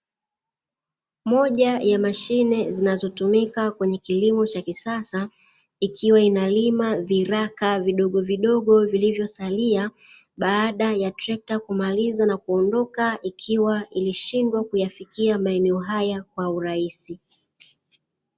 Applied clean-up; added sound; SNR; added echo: none; none; none; none.